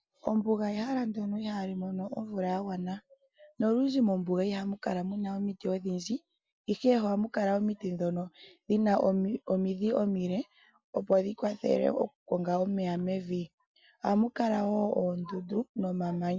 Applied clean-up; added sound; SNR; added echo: none; none; none; none.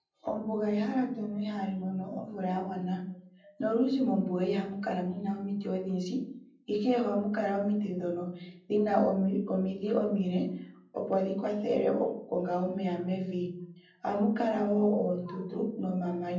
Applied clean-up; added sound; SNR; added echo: none; none; none; reverberation time 0.6 s.